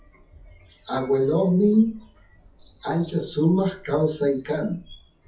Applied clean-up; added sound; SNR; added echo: classical method WPE with log-MMSE.